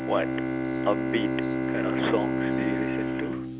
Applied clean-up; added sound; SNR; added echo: none; Bowed string instrument; -4 dB; none.